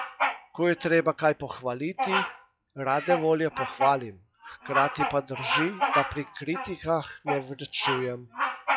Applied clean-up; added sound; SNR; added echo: classical method log-MMSE.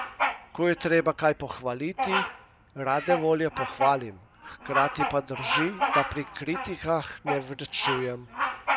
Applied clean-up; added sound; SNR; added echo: none; Bird vocalization, bird call, bird song; 3 dB; none.